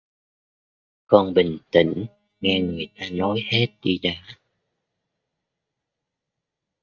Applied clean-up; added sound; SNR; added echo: neural mask model DeepFilterNet 3.